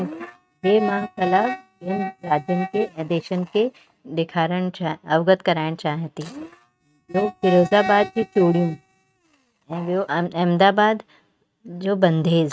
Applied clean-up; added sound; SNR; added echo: neural mask model RNNoise.